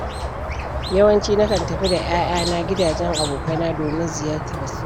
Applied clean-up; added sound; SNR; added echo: none; Squeak; 5 dB; none.